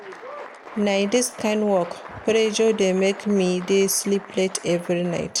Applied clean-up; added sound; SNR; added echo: none; Applause; 17 dB; none.